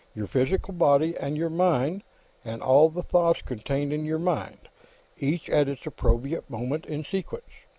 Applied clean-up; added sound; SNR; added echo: none; none; none; none.